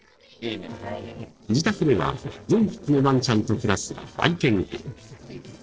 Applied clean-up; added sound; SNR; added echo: neural separator model SepFormer DNS4.